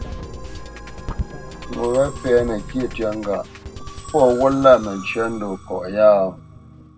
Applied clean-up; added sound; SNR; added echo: none; Musical instrument; 12 dB; reverberation time 0.3 s.